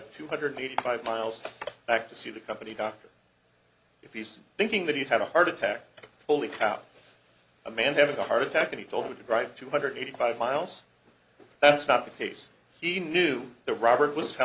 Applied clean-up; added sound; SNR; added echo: none; none; none; none.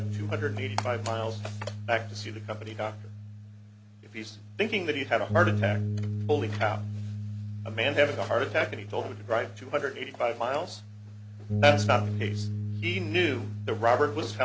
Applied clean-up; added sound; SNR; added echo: none; Bass guitar; 4 dB; none.